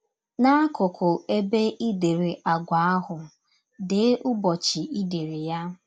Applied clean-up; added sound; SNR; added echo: none; none; none; none.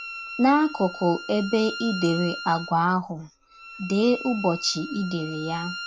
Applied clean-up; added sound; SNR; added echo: none; Bowed string instrument; 12 dB; none.